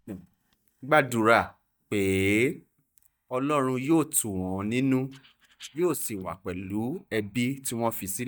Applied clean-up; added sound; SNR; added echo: neural mask model DeepFilterNet 3.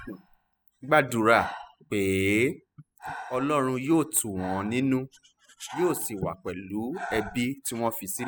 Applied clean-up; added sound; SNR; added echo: classical method spectral subtraction.